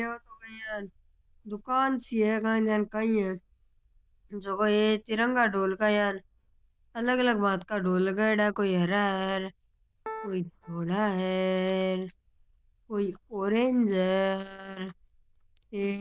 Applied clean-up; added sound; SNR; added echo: neural diffusion model UNIVERSE++.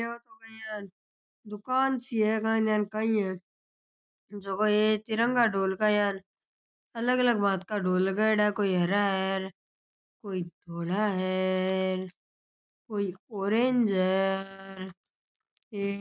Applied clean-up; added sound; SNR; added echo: none; none; none; none.